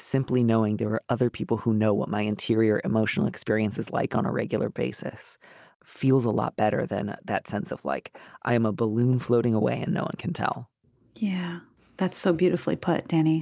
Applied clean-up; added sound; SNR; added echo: none; none; none; none.